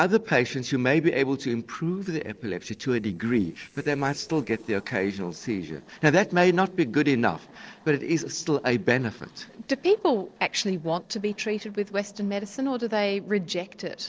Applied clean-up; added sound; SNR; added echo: neural separator model SepFormer DNS4.